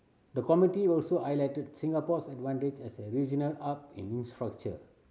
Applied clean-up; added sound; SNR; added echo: none; none; none; none.